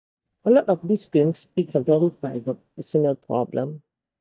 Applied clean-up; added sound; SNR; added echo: neural mask model DeepFilterNet 3.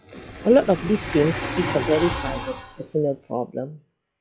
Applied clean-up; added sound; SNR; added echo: classical method log-MMSE.